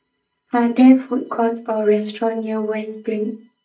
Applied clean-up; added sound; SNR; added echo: neural mask model DeepFilterNet 3.